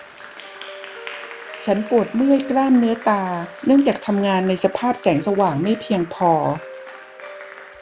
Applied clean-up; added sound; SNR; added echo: none; Applause + Guitar; 16 dB; none.